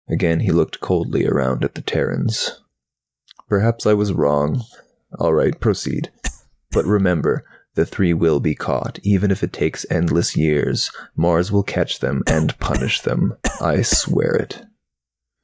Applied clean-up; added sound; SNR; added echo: neural mask model DeepFilterNet 3.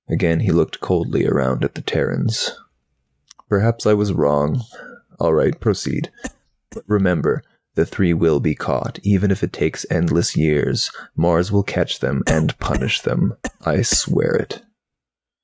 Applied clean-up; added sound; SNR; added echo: neural mask model RNNoise.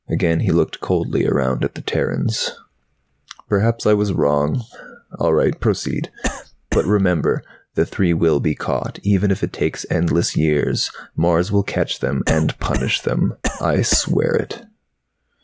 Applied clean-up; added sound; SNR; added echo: none; Cough; 8 dB; none.